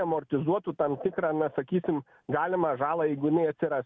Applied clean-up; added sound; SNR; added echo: none; none; none; none.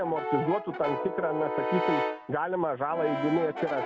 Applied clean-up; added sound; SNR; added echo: none; Brass instrument; 3 dB; none.